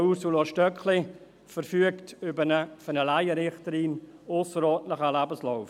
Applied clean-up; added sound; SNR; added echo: none; none; none; none.